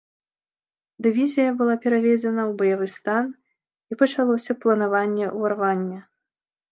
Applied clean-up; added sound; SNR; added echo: none; none; none; none.